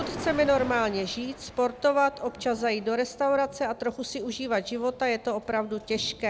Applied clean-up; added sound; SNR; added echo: none; Thunder; 15 dB; none.